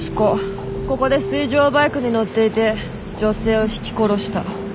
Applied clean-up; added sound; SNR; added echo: none; none; none; none.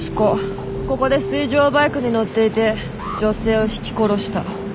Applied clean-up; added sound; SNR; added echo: none; Strum + Alarm; 16 dB; none.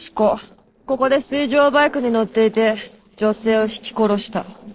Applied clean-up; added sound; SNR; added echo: neural separator model SepFormer DNS4.